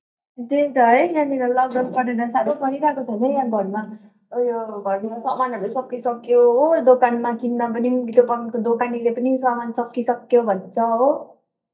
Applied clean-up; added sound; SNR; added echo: neural mask model DeepFilterNet 3.